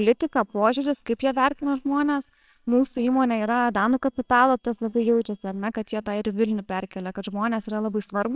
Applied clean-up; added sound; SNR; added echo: neural separator model SepFormer WHAMR!.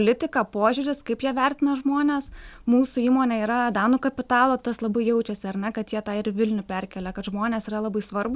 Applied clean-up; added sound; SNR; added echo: none; none; none; none.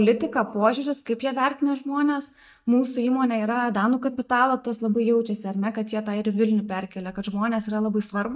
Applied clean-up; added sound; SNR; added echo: neural mask model DeepFilterNet 3.